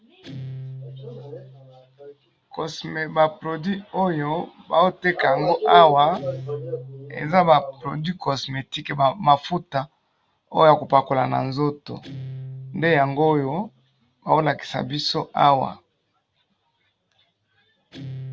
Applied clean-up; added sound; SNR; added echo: none; Guitar; 19 dB; none.